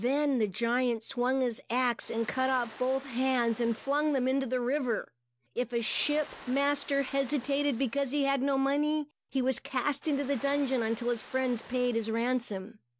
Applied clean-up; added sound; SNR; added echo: none; Ocean; 20 dB; none.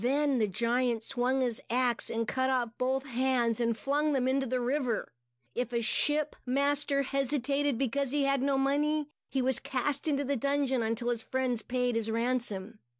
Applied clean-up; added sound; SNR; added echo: none; none; none; none.